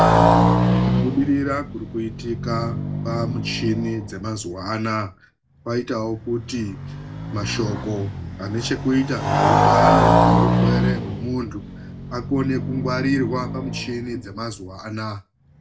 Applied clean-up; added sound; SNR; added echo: none; Motorcycle; -4 dB; reverberation time 0.2 s.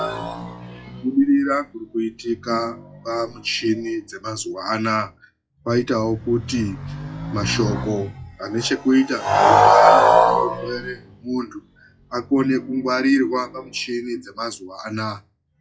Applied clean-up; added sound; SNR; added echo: classical method WPE with log-MMSE.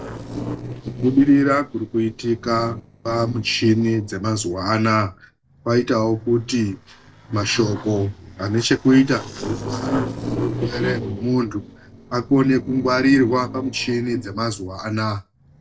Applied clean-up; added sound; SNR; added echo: neural separator model SepFormer DNS4.